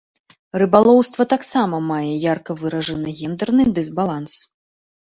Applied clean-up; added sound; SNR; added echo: none; none; none; none.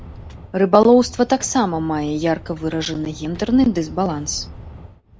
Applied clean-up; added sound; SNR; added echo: none; Walk, footsteps; 18 dB; none.